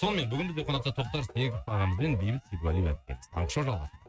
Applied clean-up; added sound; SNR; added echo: neural mask model RNNoise.